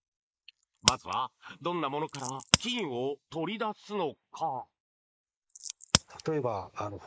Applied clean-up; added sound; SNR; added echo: neural mask model Resemble Enhance denoiser.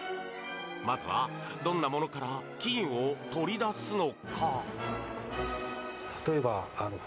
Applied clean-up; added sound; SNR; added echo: none; none; none; none.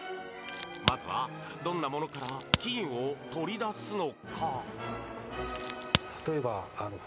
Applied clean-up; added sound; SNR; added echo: none; Crack; -1 dB; none.